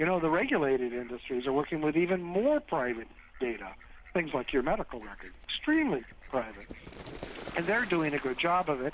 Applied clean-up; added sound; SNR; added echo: none; Fowl; 16 dB; none.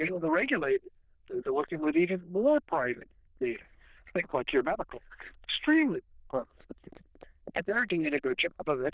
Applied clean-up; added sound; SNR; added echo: neural diffusion model UNIVERSE++.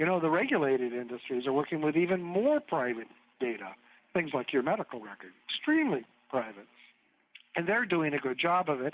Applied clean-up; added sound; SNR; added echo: none; none; none; none.